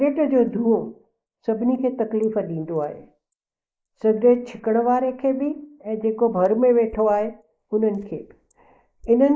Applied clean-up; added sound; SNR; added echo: neural mask model Resemble Enhance denoiser.